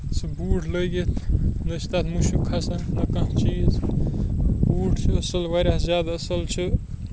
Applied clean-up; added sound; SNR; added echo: none; none; none; none.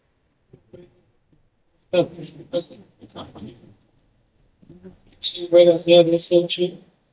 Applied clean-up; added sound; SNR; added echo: neural mask model DeepFilterNet 3.